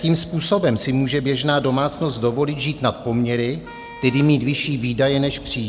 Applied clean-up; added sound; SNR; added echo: none; Wind instrument, woodwind instrument; 20 dB; none.